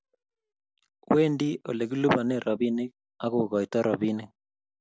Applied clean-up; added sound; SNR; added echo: none; none; none; none.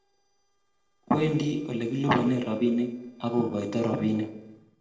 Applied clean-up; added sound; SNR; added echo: neural separator model SepFormer DNS4.